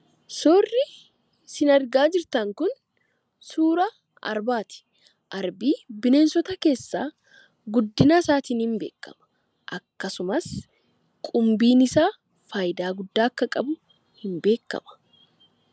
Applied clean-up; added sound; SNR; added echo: none; none; none; none.